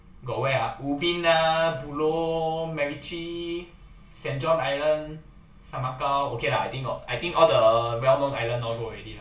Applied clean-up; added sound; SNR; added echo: none; none; none; reverberation time 0.2 s.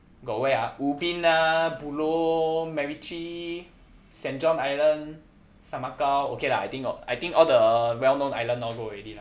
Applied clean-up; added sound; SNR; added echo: none; none; none; none.